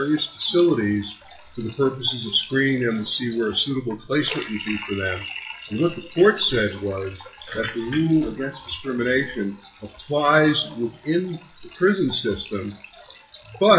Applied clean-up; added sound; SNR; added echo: classical method WPE with log-MMSE.